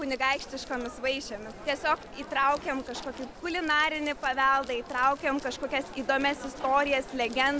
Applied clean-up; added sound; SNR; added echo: none; Drawer open or close + Crumpling, crinkling; 19 dB; none.